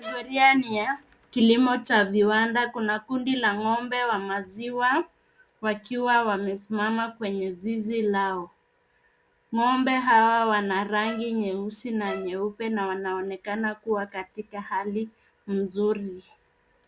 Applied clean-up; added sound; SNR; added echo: none; Bowed string instrument; 16 dB; none.